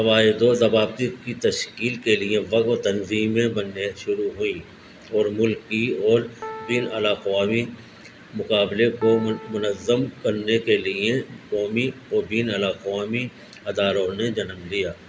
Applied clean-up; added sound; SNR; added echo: none; Piano; 18 dB; none.